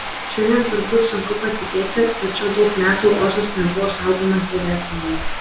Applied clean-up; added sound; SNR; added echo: none; Bathtub (filling or washing); 7 dB; reverberation time 0.4 s.